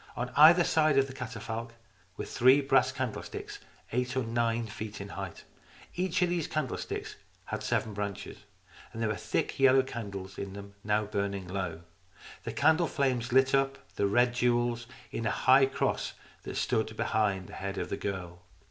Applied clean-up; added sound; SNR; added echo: none; none; none; none.